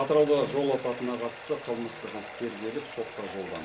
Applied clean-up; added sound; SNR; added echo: none; Bathtub (filling or washing); 12 dB; reverberation time 0.2 s.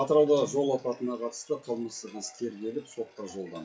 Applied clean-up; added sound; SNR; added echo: classical method WPE with log-MMSE.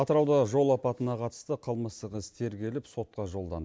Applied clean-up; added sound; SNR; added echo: none; none; none; none.